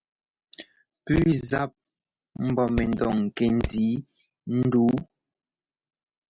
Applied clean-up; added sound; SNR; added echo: none; Hammer; 5 dB; none.